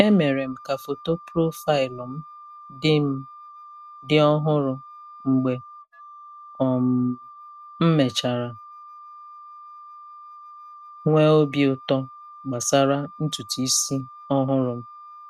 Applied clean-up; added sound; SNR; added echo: none; Wind instrument, woodwind instrument; 19 dB; none.